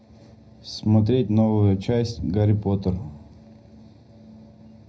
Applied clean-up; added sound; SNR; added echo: none; none; none; reverberation time 0.5 s.